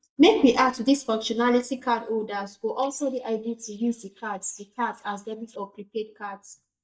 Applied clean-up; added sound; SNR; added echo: neural mask model DeepFilterNet 3.